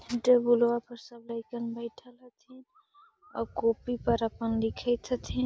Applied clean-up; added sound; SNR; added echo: none; none; none; none.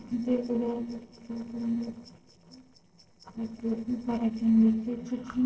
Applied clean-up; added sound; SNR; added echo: neural separator model SepFormer DNS4.